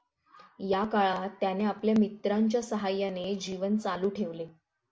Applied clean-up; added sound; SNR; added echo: none; none; none; none.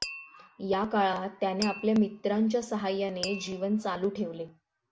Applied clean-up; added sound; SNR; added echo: none; Tap; 15 dB; none.